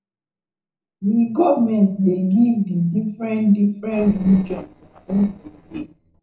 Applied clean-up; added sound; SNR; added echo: neural separator model SepFormer DNS4.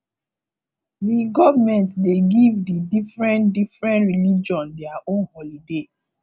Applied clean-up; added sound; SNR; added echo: none; none; none; none.